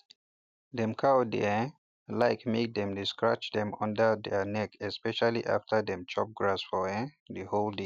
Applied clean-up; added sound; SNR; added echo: none; none; none; none.